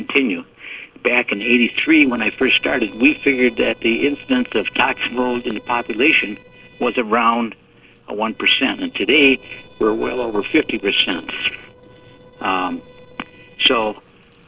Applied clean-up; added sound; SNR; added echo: neural separator model SepFormer DNS4.